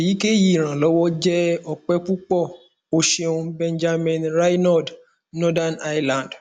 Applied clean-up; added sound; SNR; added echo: none; none; none; none.